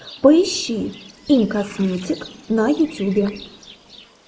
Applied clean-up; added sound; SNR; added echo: neural mask model Resemble Enhance denoiser.